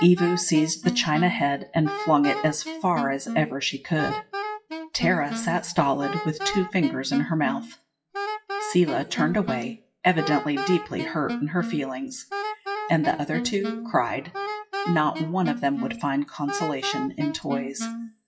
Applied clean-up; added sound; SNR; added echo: classical method WPE with log-MMSE.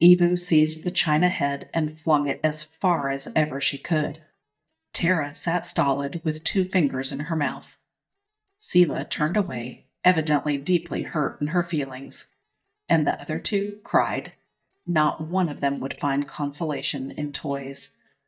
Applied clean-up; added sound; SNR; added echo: neural mask model DeepFilterNet 3.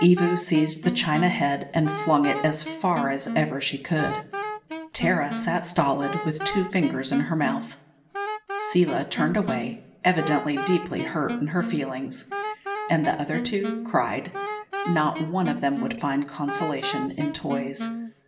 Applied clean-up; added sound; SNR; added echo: none; Wind instrument, woodwind instrument; 7 dB; reverberation time 0.6 s.